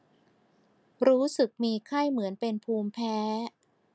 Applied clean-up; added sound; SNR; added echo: none; none; none; none.